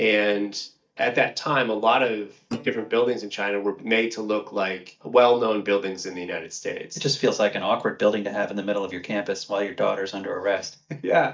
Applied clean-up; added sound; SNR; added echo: neural mask model DeepFilterNet 3.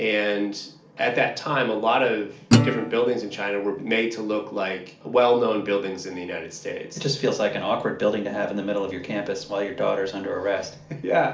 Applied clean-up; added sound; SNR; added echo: none; Guitar; -1 dB; reverberation time 0.4 s.